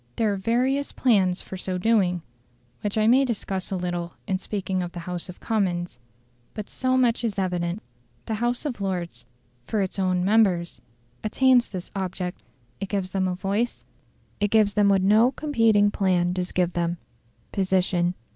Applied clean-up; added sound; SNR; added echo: none; none; none; none.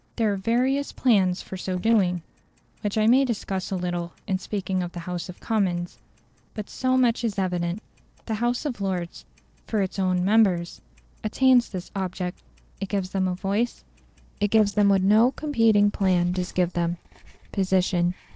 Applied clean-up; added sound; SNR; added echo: neural separator model SepFormer DNS4.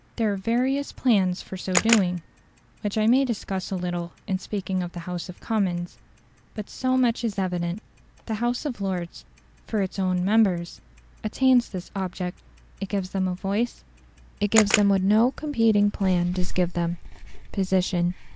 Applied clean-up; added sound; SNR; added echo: none; Clock + Camera; 8 dB; none.